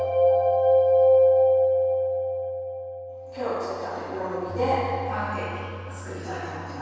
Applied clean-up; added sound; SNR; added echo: none; Bass guitar; 17 dB; reverberation time 2.2 s.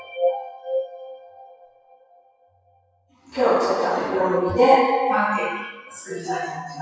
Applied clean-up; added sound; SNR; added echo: classical method WPE with log-MMSE.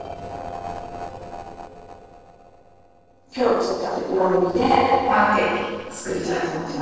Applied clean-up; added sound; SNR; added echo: neural separator model SepFormer DNS4.